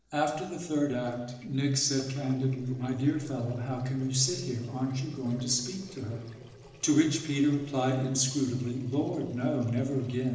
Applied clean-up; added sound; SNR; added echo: neural separator model SepFormer DNS4.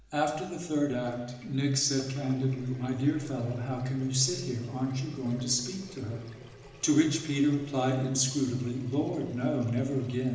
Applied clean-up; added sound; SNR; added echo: none; Sink (filling or washing) / Water tap, faucet; 19 dB; reverberation time 1.0 s.